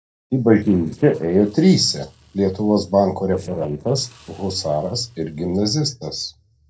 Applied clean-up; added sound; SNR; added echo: neural separator model SepFormer DNS4.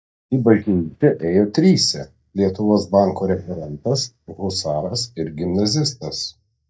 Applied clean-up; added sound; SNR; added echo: neural mask model DeepFilterNet 3.